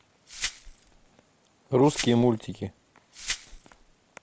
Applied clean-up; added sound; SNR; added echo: none; Glass; 11 dB; none.